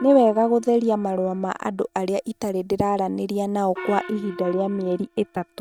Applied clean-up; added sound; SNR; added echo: neural mask model RNNoise.